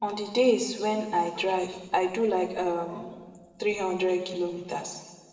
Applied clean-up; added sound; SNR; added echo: neural separator model SepFormer DNS4.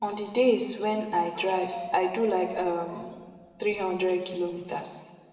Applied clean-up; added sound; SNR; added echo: none; Dog; 15 dB; reverberation time 1.5 s.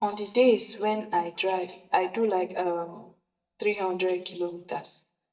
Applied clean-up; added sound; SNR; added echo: neural mask model DeepFilterNet 3.